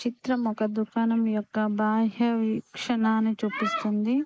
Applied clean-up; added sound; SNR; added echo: neural mask model Resemble Enhance denoiser.